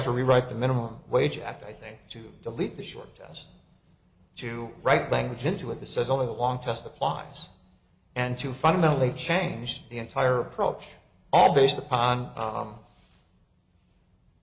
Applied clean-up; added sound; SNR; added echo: none; none; none; none.